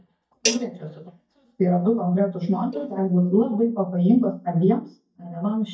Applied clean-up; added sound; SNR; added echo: neural mask model DeepFilterNet 3.